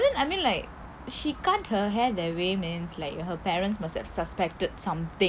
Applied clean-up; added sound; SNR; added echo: none; Rain; 19 dB; none.